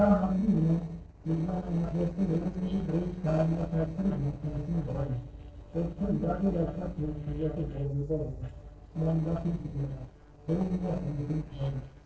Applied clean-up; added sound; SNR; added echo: neural separator model SepFormer DNS4.